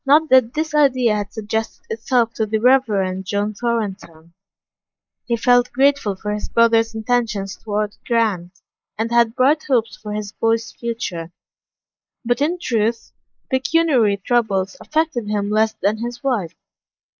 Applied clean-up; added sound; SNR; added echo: neural mask model Resemble Enhance denoiser.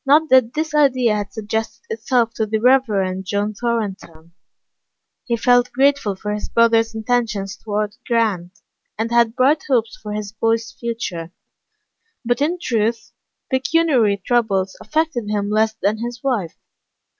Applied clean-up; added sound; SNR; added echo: none; none; none; none.